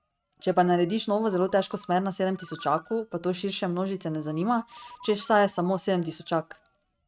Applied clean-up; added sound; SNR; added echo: neural mask model RNNoise.